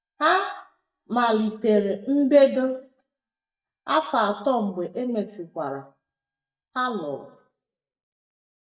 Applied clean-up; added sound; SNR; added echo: neural mask model DeepFilterNet 3.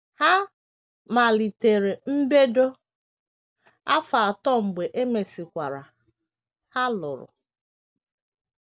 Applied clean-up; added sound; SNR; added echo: none; none; none; none.